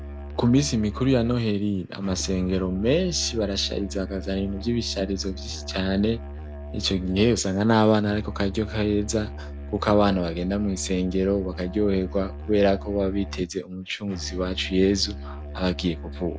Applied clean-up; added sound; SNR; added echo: none; Musical instrument; 11 dB; none.